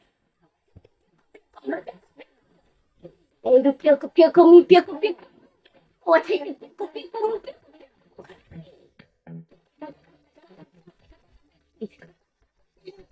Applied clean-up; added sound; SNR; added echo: neural mask model DeepFilterNet 3.